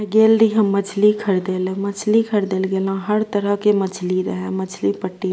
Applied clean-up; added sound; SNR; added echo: none; none; none; none.